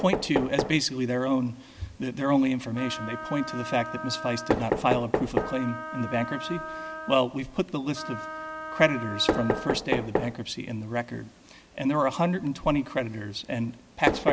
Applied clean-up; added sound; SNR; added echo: none; Wind instrument, woodwind instrument + Knock; 5 dB; none.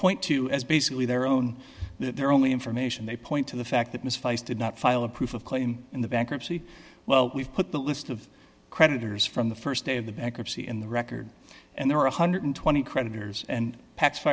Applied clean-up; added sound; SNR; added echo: none; none; none; none.